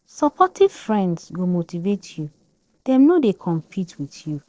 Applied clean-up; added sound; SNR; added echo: neural separator model SepFormer DNS4.